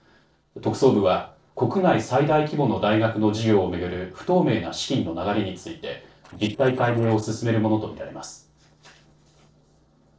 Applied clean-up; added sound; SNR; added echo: neural separator model SepFormer DNS4.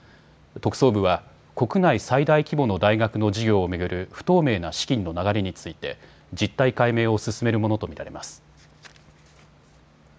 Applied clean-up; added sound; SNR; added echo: none; none; none; none.